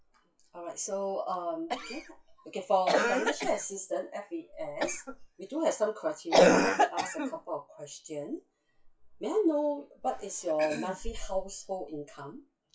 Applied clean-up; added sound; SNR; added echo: classical method WPE with log-MMSE.